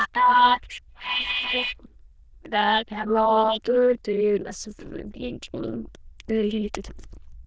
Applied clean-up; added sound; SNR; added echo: neural diffusion model UNIVERSE++.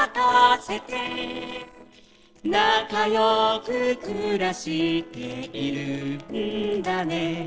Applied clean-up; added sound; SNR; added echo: neural separator model SepFormer DNS4.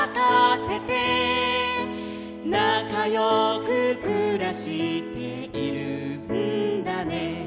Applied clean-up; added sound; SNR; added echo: none; none; none; none.